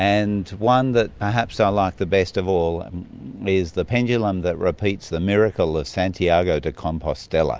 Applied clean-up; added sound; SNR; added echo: none; none; none; none.